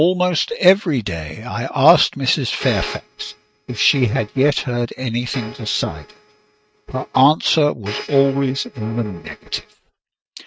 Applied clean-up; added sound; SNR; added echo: neural mask model RNNoise.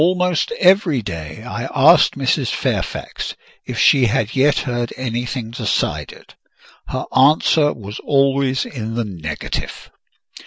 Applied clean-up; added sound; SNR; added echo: none; none; none; none.